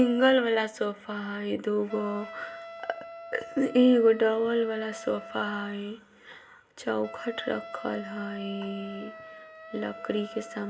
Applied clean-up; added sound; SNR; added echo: none; Wind instrument, woodwind instrument; 16 dB; reverberation time 0.4 s.